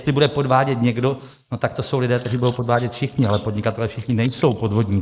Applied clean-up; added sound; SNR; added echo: neural mask model Resemble Enhance denoiser.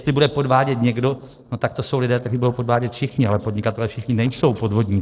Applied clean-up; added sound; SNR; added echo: neural separator model SepFormer DNS4.